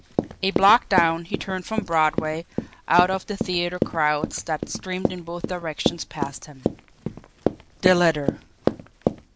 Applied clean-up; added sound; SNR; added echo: none; Run; 4 dB; none.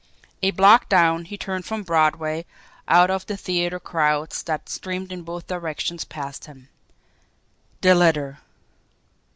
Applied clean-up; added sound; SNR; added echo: none; none; none; none.